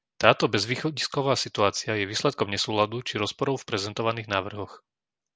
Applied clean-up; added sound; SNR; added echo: none; none; none; none.